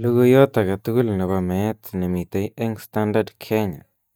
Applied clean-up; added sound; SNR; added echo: neural mask model DeepFilterNet 3.